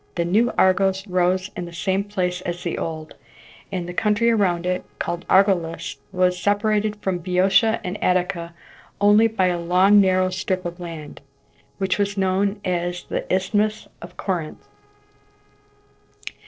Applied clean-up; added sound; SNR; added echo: neural separator model SepFormer DNS4.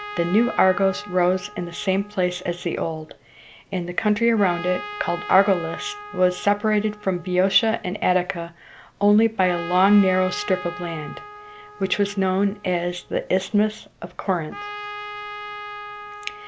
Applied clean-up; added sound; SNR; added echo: none; Trumpet; 14 dB; none.